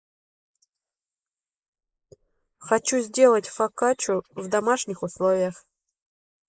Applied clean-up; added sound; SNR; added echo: neural mask model Resemble Enhance denoiser.